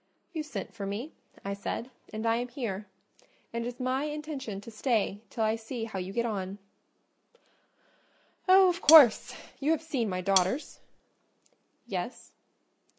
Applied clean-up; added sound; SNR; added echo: none; Cutlery, silverware; 5 dB; none.